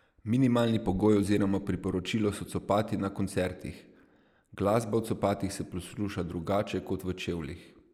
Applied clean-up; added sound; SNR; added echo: neural mask model Resemble Enhance denoiser.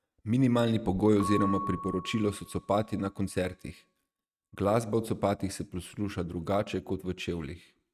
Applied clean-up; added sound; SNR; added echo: neural mask model RNNoise.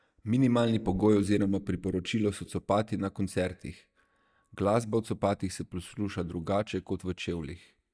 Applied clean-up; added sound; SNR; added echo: neural mask model DeepFilterNet 3.